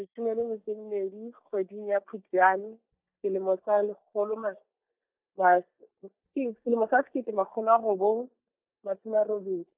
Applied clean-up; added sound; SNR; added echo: neural mask model DeepFilterNet 3.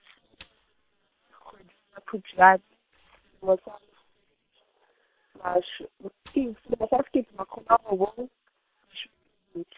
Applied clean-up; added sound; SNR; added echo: neural separator model SepFormer WHAM!.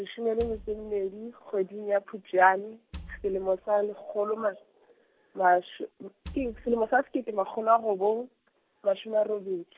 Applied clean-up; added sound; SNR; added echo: none; Wood; 18 dB; none.